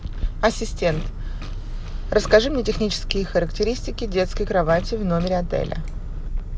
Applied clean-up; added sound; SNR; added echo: none; Chewing, mastication + Fart; 16 dB; none.